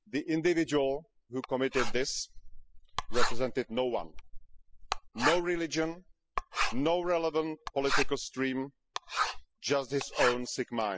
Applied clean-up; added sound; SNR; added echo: classical method spectral subtraction.